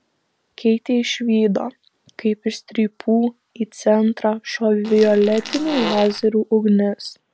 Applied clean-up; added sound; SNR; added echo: none; Fart; 10 dB; none.